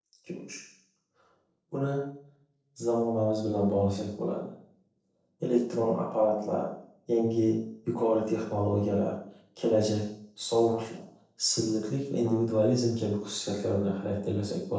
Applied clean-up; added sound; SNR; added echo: neural separator model SepFormer DNS4.